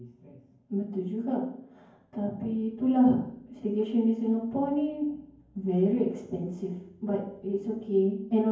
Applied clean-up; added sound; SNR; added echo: none; none; none; reverberation time 0.9 s.